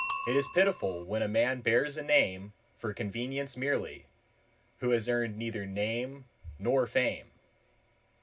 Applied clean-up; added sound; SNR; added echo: none; Bicycle bell; 6 dB; reverberation time 0.4 s.